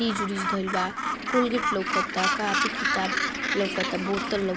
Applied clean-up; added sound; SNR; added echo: none; Gull, seagull; -1 dB; none.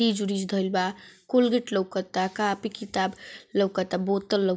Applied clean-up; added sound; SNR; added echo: none; none; none; none.